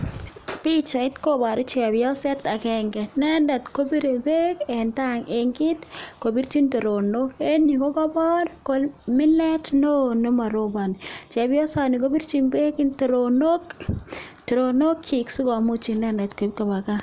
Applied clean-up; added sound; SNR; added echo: none; none; none; none.